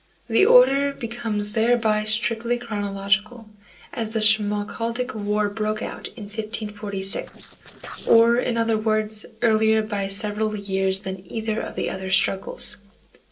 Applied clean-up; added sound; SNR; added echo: neural separator model SepFormer DNS4.